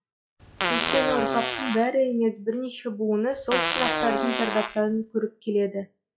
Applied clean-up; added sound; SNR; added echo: classical method log-MMSE.